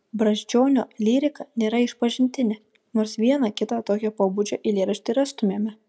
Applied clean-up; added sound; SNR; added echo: none; none; none; none.